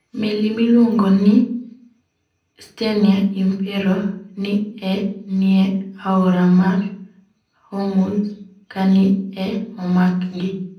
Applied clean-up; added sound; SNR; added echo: none; none; none; reverberation time 0.6 s.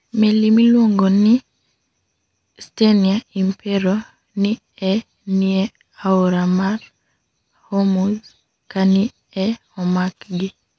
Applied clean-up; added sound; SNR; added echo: none; none; none; none.